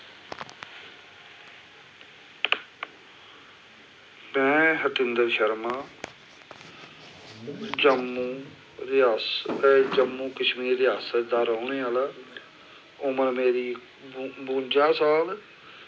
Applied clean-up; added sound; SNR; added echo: none; none; none; none.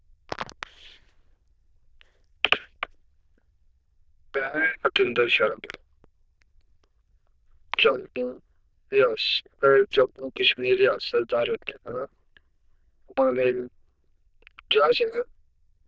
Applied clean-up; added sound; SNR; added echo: neural diffusion model UNIVERSE++.